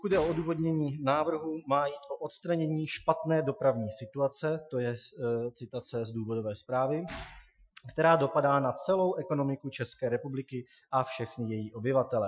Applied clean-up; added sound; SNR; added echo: classical method Wiener filter.